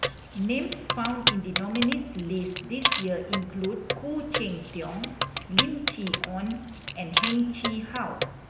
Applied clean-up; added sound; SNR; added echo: none; Keys jangling; -4 dB; reverberation time 0.9 s.